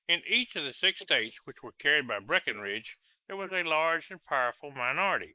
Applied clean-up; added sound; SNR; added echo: neural mask model Resemble Enhance denoiser.